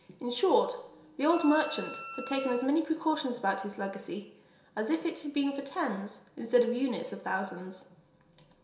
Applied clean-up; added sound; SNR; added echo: none; Wind instrument, woodwind instrument; 13 dB; reverberation time 0.7 s.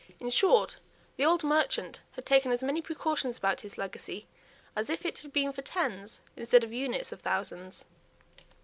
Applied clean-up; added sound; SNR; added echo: none; none; none; none.